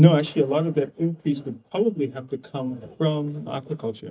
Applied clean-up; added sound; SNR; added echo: neural mask model DeepFilterNet 3.